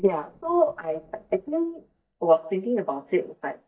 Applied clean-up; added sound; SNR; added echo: neural mask model DeepFilterNet 3.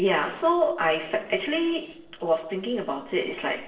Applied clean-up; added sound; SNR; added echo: neural separator model SepFormer DNS4.